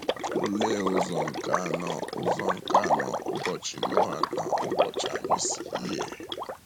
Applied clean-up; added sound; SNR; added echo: none; Water / Liquid; -5 dB; none.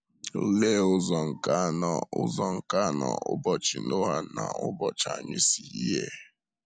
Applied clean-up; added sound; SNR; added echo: none; none; none; none.